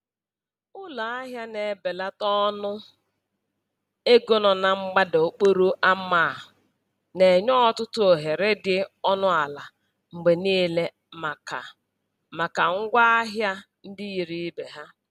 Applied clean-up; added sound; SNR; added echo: none; none; none; none.